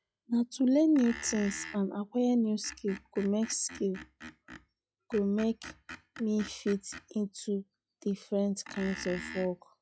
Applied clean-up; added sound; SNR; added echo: classical method log-MMSE.